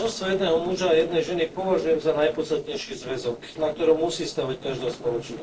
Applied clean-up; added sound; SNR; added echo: neural separator model SepFormer DNS4.